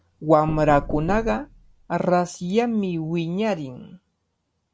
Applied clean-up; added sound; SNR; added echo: none; Knock; 10 dB; none.